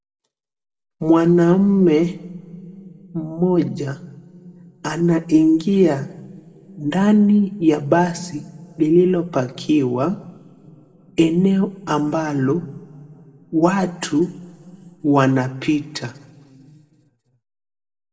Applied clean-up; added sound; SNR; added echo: none; none; none; reverberation time 1.5 s.